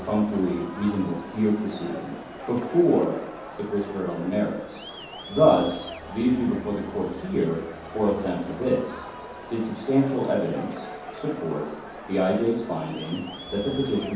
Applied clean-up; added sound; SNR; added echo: none; Crowd; 13 dB; reverberation time 0.9 s.